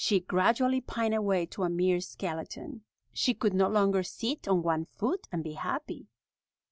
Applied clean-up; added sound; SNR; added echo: none; none; none; none.